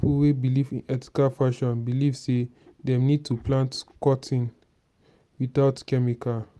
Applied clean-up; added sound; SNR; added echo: none; none; none; none.